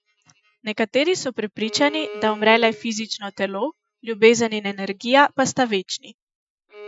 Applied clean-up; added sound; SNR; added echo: classical method Wiener filter.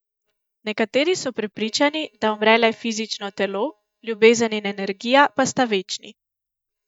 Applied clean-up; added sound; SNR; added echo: neural mask model DeepFilterNet 3.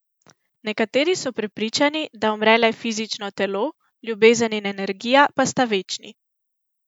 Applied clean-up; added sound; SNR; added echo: none; none; none; none.